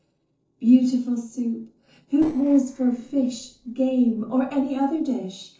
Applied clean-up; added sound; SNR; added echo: neural separator model SepFormer DNS4.